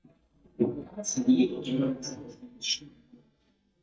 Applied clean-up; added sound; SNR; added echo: neural mask model DeepFilterNet 3.